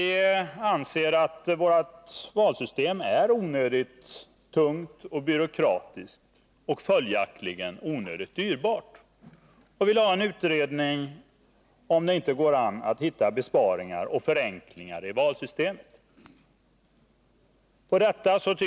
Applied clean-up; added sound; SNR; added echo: none; none; none; none.